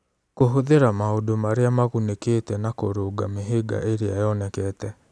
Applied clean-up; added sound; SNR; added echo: none; none; none; none.